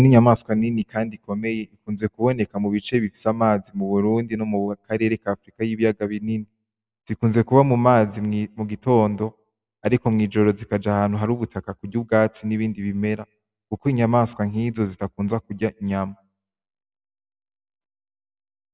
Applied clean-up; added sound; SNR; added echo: none; none; none; none.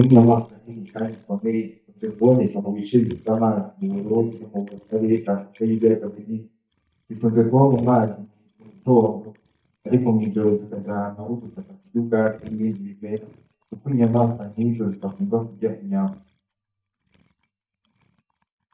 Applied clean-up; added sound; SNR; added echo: neural mask model DeepFilterNet 3.